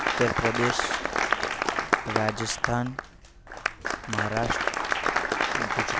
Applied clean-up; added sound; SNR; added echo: none; Applause; -4 dB; none.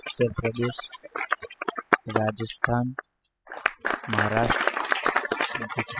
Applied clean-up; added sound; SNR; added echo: classical method spectral subtraction.